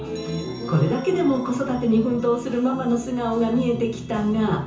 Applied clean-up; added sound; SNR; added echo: none; none; none; reverberation time 0.6 s.